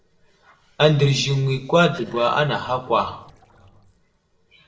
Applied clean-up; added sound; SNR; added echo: neural separator model SepFormer DNS4.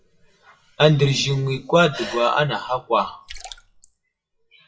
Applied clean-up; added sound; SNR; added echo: classical method WPE with log-MMSE.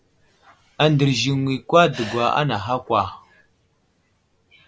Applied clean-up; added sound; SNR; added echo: none; none; none; none.